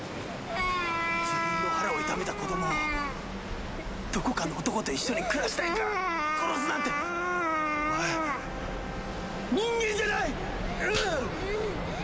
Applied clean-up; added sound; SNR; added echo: none; Brass instrument; 14 dB; none.